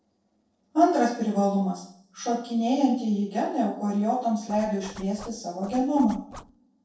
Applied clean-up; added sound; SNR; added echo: neural separator model SepFormer DNS4.